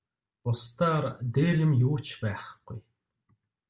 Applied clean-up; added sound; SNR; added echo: none; none; none; none.